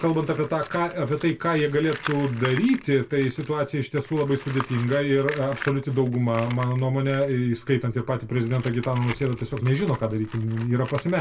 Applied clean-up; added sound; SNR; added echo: none; Tools; 16 dB; reverberation time 0.2 s.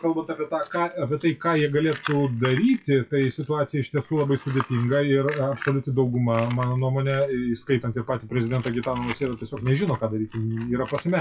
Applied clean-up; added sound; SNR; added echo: classical method WPE with log-MMSE.